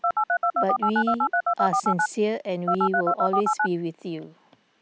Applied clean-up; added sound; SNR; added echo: none; Telephone; -5 dB; none.